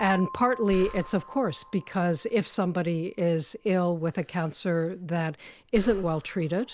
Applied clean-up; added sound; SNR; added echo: none; Breathing + Keyboard (musical); 16 dB; none.